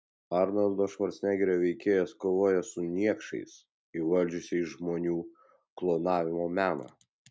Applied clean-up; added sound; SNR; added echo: none; none; none; none.